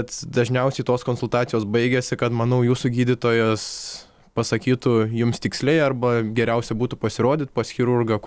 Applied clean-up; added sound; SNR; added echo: none; none; none; none.